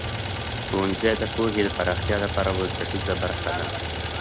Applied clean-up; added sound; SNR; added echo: none; Idling; 1 dB; none.